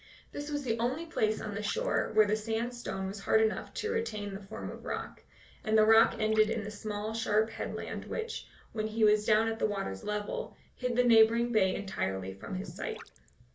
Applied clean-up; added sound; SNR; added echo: none; Gurgling / Liquid; 15 dB; reverberation time 0.2 s.